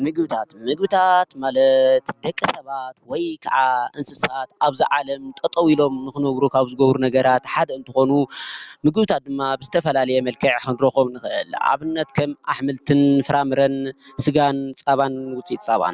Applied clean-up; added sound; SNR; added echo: none; none; none; none.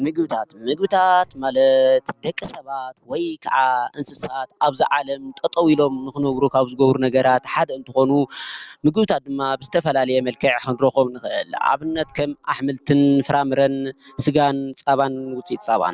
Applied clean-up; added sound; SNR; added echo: neural separator model SepFormer DNS4.